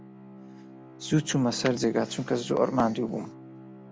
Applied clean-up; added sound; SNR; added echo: none; Bowed string instrument; 15 dB; none.